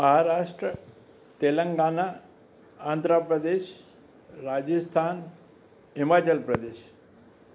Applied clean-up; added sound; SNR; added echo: none; none; none; none.